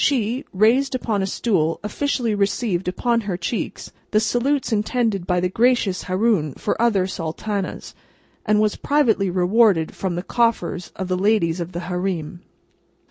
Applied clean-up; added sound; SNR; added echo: none; none; none; none.